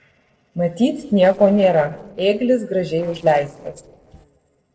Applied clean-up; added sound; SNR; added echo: neural separator model SepFormer DNS4.